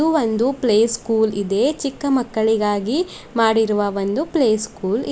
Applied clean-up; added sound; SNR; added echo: none; none; none; none.